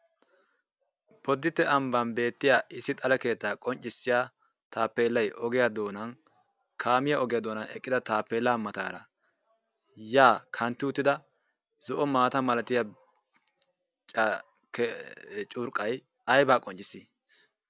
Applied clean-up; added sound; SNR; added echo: none; none; none; none.